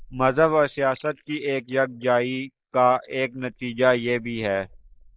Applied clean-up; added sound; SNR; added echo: neural mask model Resemble Enhance denoiser.